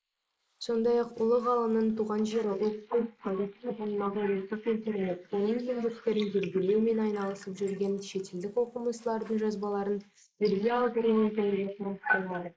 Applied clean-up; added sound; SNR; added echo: neural mask model Resemble Enhance denoiser.